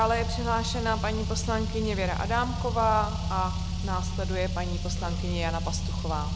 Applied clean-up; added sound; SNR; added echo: none; Car; 0 dB; none.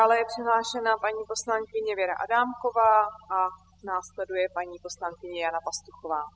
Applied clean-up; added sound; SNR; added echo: classical method spectral subtraction.